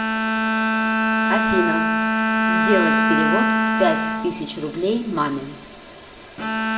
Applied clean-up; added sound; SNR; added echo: none; Bowed string instrument; -5 dB; reverberation time 0.8 s.